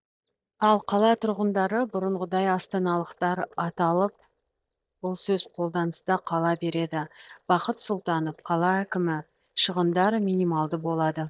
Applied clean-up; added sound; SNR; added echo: neural mask model DeepFilterNet 3.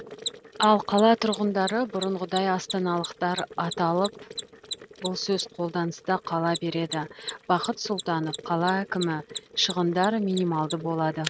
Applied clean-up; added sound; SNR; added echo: neural mask model RNNoise.